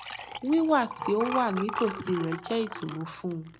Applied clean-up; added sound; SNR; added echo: none; Liquid; 8 dB; none.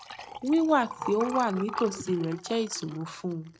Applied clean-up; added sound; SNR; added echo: neural mask model RNNoise.